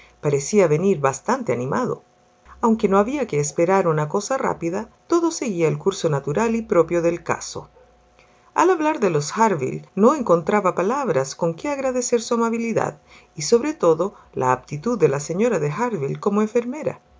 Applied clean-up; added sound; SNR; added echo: none; none; none; none.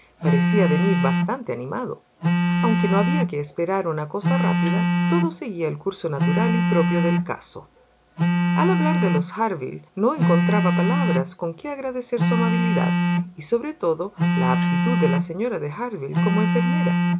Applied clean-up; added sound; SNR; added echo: none; Telephone; -4 dB; none.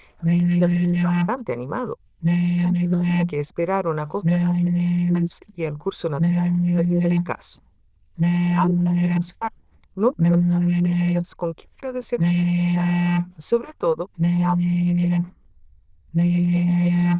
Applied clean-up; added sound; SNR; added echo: neural diffusion model UNIVERSE++.